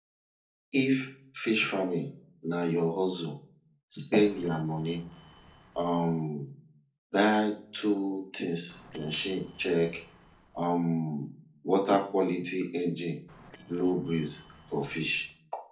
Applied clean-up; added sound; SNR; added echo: neural separator model SepFormer DNS4.